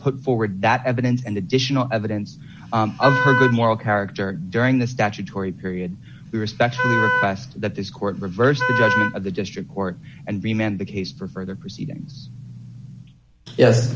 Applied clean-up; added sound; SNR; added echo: none; Wind instrument, woodwind instrument; 2 dB; none.